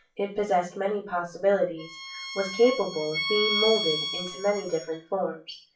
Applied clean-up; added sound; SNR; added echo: classical method WPE with log-MMSE.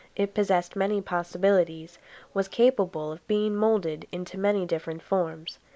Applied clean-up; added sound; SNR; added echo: none; none; none; none.